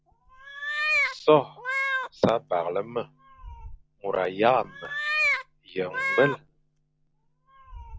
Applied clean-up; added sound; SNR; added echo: none; Meow; 3 dB; none.